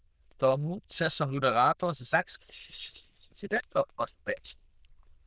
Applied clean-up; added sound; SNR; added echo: neural diffusion model UNIVERSE++.